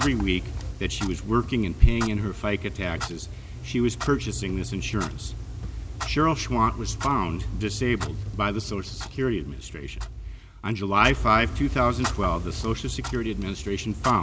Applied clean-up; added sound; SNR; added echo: none; Clock; 6 dB; none.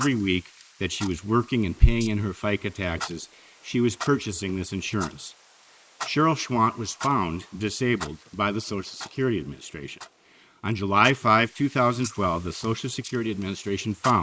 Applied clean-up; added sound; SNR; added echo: neural mask model Resemble Enhance denoiser.